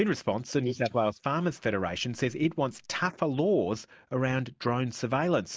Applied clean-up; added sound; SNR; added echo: neural mask model Resemble Enhance denoiser.